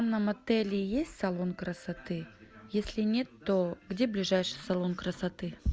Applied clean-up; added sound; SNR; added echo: none; none; none; none.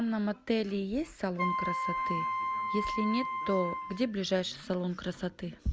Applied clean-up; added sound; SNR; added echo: none; Wind instrument, woodwind instrument; 1 dB; none.